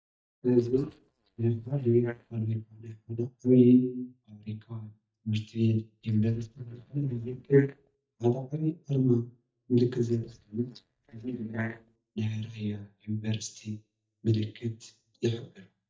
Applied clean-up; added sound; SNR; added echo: neural mask model DeepFilterNet 3.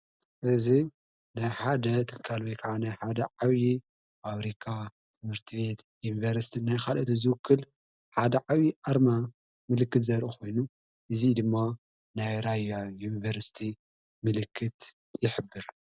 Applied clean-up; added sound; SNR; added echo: none; none; none; none.